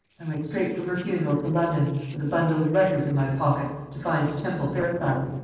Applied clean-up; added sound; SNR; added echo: neural separator model SepFormer DNS4.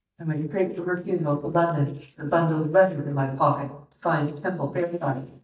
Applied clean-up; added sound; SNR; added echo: neural mask model DeepFilterNet 3.